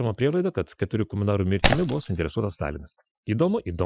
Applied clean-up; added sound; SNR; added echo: classical method Wiener filter.